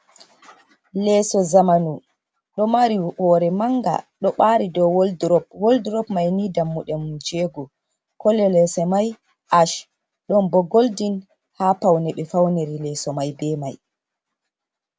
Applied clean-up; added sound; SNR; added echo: none; none; none; none.